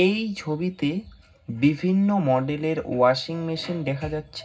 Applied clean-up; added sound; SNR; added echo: none; none; none; reverberation time 0.4 s.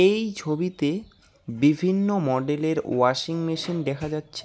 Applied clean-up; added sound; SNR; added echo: none; none; none; none.